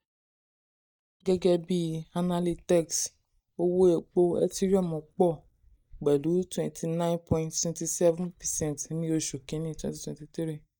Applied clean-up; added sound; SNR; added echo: neural mask model DeepFilterNet 3.